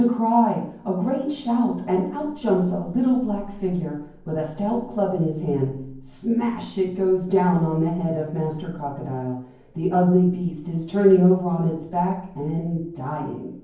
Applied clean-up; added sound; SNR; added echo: none; none; none; reverberation time 0.9 s.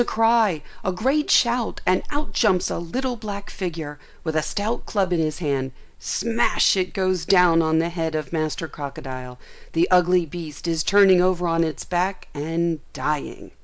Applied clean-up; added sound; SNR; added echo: none; none; none; none.